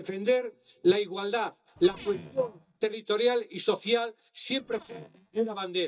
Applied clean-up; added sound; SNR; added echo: neural mask model DeepFilterNet 3.